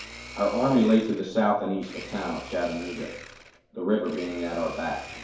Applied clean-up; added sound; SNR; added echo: none; Domestic sounds, home sounds; 16 dB; reverberation time 2.4 s.